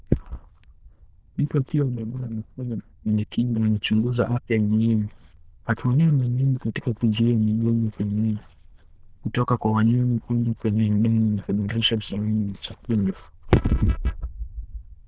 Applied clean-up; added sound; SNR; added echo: neural diffusion model UNIVERSE++.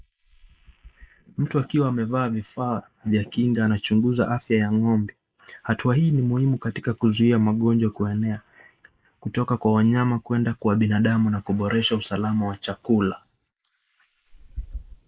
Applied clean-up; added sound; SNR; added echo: neural mask model Resemble Enhance denoiser.